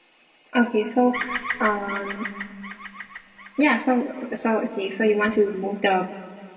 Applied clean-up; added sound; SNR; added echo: none; Bird vocalization, bird call, bird song; 13 dB; reverberation time 2.3 s.